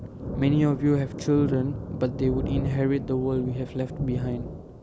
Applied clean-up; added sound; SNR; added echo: none; Thunder; 7 dB; none.